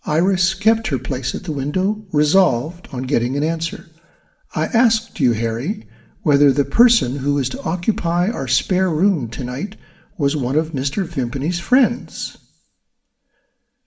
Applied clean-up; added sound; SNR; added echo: none; none; none; reverberation time 0.5 s.